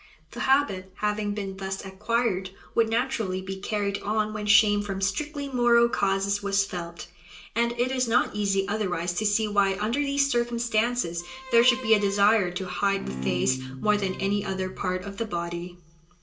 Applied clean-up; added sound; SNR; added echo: none; Bowed string instrument; 10 dB; reverberation time 0.2 s.